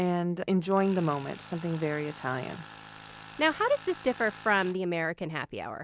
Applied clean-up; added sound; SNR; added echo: none; Tools; 18 dB; none.